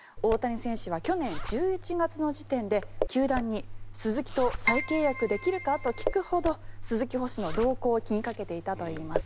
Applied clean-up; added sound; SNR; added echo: none; Keyboard (musical) + Zipper (clothing); 5 dB; none.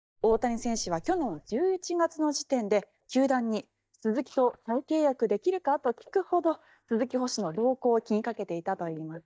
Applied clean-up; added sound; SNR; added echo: neural mask model DeepFilterNet 3.